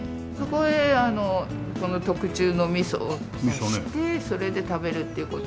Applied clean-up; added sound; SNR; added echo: none; none; none; none.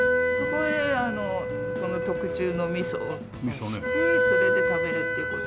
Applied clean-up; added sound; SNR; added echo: none; Wind instrument, woodwind instrument; -4 dB; none.